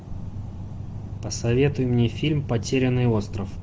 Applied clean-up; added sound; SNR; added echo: none; none; none; none.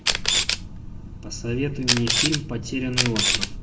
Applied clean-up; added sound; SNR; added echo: none; Camera; -2 dB; reverberation time 0.9 s.